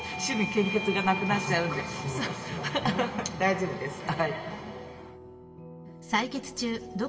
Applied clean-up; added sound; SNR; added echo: none; Bell / Doorbell; 12 dB; reverberation time 1.5 s.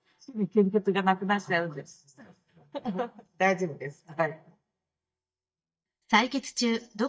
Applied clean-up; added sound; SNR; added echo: neural mask model DeepFilterNet 3.